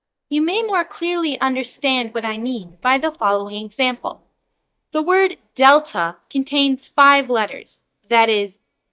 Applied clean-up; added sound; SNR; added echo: neural mask model DeepFilterNet 3.